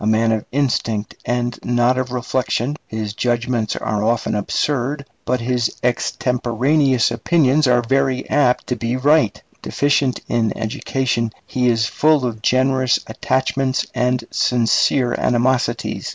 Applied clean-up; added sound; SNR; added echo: none; none; none; none.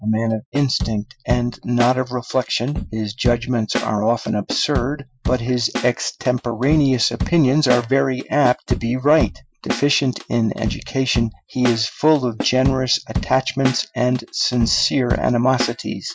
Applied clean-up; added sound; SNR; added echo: classical method Wiener filter.